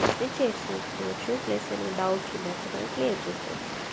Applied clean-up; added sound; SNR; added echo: none; Water; 4 dB; none.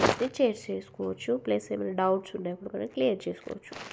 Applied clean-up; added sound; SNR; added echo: none; none; none; none.